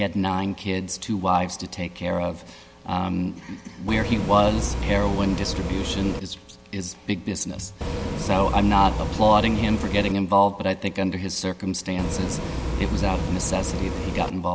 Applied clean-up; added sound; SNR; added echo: none; Bus; 3 dB; none.